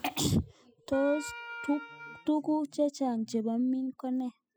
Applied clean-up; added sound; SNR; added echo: classical method spectral subtraction.